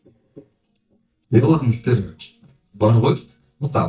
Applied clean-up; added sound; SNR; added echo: neural mask model DeepFilterNet 3.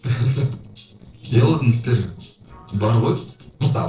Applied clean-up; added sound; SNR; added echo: neural separator model SepFormer DNS4.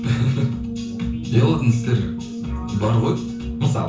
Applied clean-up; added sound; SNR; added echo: none; Brass instrument; 8 dB; reverberation time 0.6 s.